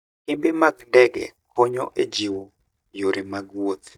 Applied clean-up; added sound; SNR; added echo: neural mask model DeepFilterNet 3.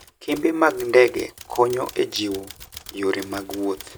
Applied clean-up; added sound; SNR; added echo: none; Typewriter; 20 dB; none.